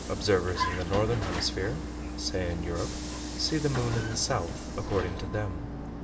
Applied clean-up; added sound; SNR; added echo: none; Vehicle; 4 dB; reverberation time 2.2 s.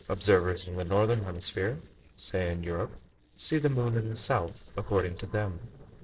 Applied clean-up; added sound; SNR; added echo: neural separator model SepFormer DNS4.